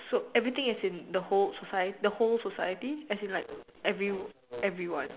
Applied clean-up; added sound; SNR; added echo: none; none; none; none.